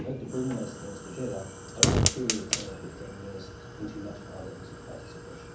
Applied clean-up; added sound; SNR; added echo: none; Fire; -5 dB; reverberation time 0.6 s.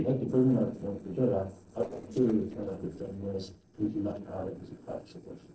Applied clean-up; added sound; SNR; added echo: neural separator model SepFormer DNS4.